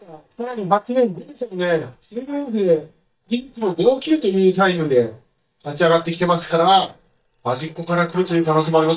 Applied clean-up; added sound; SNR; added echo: neural mask model DeepFilterNet 3.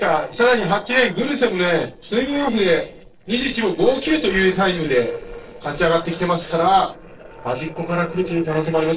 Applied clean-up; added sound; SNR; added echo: neural separator model SepFormer DNS4.